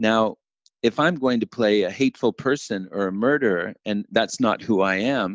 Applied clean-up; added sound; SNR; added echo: none; none; none; none.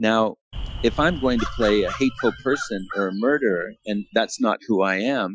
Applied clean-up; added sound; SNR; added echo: classical method Wiener filter.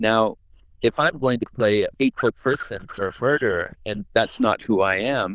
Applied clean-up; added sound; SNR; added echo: neural diffusion model UNIVERSE++.